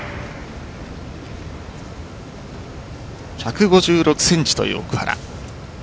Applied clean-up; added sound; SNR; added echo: none; none; none; none.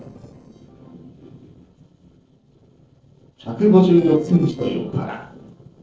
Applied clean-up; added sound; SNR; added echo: neural separator model SepFormer DNS4.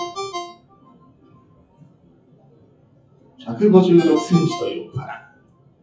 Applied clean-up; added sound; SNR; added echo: classical method WPE with log-MMSE.